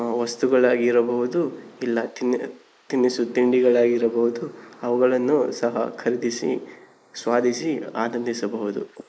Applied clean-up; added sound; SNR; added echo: neural mask model Resemble Enhance denoiser.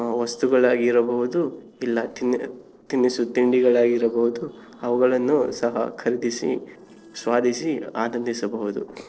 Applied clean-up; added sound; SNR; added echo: neural separator model SepFormer DNS4.